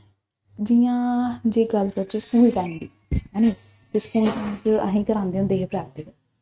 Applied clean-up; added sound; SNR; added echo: neural mask model RNNoise.